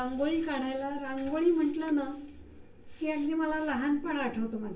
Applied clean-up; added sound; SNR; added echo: none; none; none; reverberation time 0.2 s.